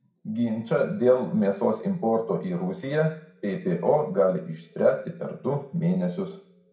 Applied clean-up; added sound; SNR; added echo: none; none; none; reverberation time 0.5 s.